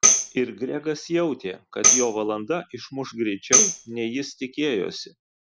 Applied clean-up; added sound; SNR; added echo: none; Tambourine; -3 dB; none.